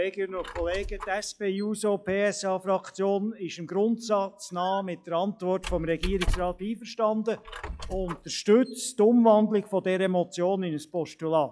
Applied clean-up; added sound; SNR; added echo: classical method log-MMSE.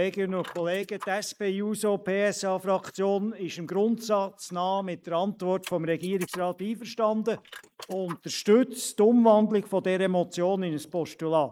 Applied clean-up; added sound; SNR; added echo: neural mask model Resemble Enhance denoiser.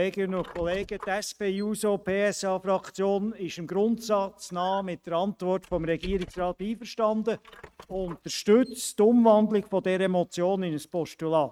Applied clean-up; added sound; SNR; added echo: neural mask model RNNoise.